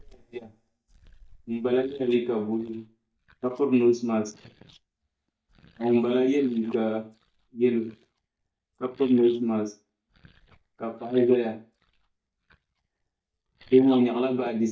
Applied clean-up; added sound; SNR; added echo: neural mask model DeepFilterNet 3.